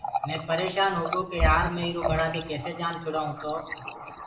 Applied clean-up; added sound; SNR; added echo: none; Water tap, faucet; 4 dB; reverberation time 0.8 s.